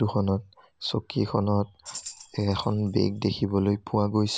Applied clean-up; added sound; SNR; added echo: none; Tambourine; 19 dB; none.